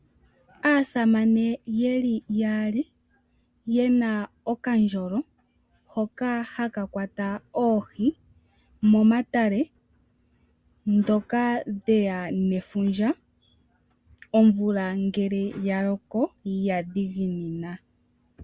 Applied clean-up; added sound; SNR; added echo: none; none; none; none.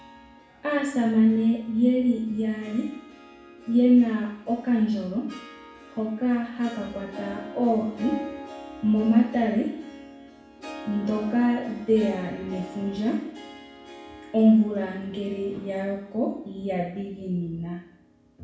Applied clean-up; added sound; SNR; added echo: none; Harp; 18 dB; reverberation time 0.6 s.